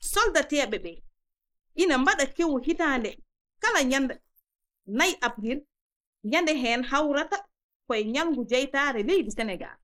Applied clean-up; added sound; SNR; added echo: neural mask model Resemble Enhance denoiser.